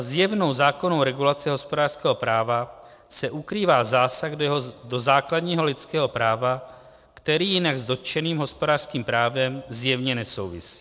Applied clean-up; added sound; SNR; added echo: none; none; none; none.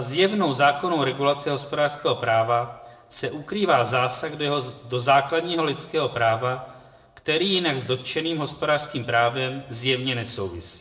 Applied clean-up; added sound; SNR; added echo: none; none; none; reverberation time 0.6 s.